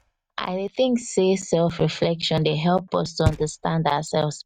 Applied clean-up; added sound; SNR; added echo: neural mask model RNNoise.